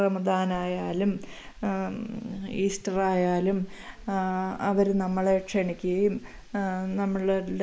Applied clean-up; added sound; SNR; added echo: none; Water / Splash, splatter; 18 dB; none.